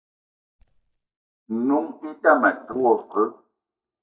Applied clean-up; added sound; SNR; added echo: neural mask model DeepFilterNet 3.